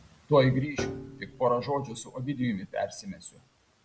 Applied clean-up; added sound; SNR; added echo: none; Piano; 13 dB; none.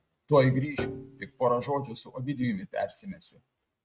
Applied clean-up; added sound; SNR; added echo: neural mask model RNNoise.